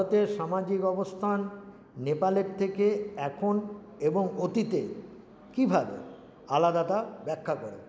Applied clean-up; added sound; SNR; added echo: none; none; none; none.